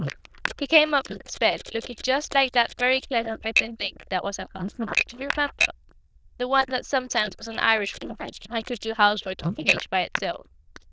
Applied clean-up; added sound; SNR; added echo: neural diffusion model UNIVERSE++.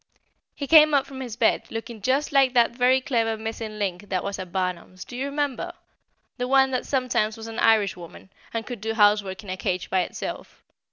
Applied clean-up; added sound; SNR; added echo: none; none; none; none.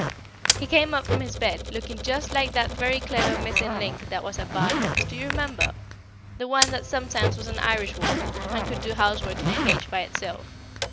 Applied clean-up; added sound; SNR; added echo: none; Zipper (clothing) + Typewriter; 0 dB; none.